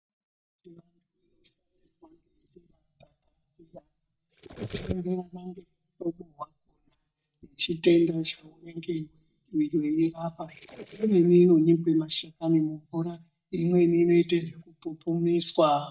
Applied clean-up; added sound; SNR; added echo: neural mask model DeepFilterNet 3.